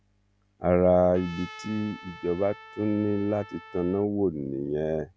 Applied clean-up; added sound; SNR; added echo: none; Trumpet; 19 dB; none.